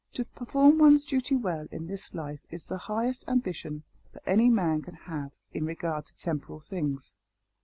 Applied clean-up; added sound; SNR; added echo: none; none; none; none.